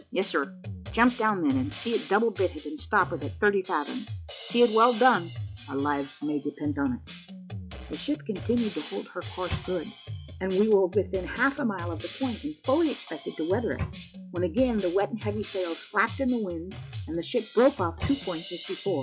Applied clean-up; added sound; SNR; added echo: classical method log-MMSE.